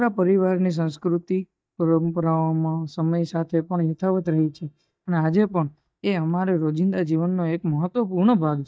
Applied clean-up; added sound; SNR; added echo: neural mask model DeepFilterNet 3.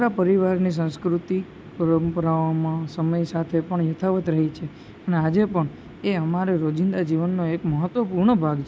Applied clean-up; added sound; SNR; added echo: none; none; none; none.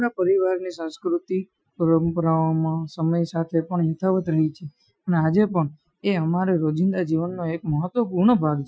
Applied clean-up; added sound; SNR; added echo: classical method Wiener filter.